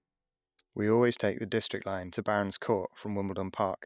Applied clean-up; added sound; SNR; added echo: neural mask model DeepFilterNet 3.